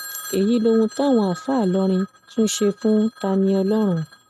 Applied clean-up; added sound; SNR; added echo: neural mask model RNNoise.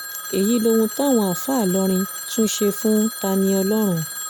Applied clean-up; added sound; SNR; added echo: none; Telephone; 10 dB; none.